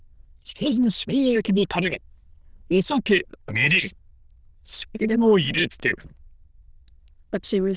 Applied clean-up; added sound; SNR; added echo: neural diffusion model UNIVERSE++.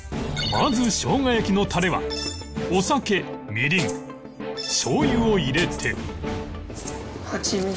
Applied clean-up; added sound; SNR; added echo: none; Snare drum + Rattle (instrument); 19 dB; none.